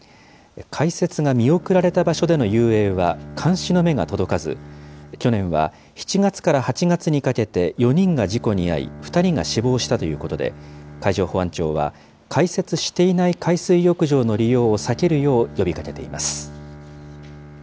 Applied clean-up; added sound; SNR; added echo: none; Bowed string instrument; 19 dB; none.